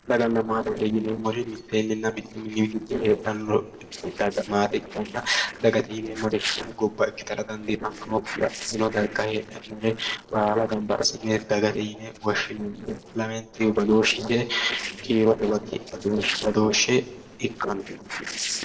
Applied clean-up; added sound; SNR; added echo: neural separator model SepFormer DNS4.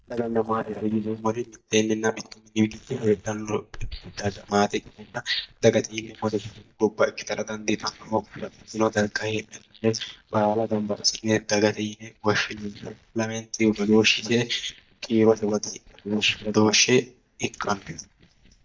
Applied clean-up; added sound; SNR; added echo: neural mask model DeepFilterNet 3.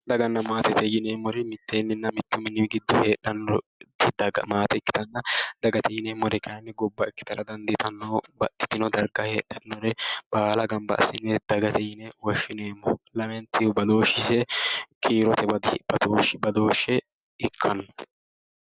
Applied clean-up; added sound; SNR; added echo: none; none; none; none.